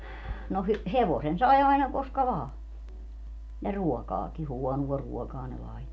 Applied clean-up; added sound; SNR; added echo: none; none; none; none.